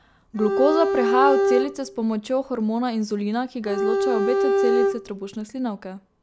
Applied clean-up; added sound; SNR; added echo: none; Bowed string instrument; -3 dB; none.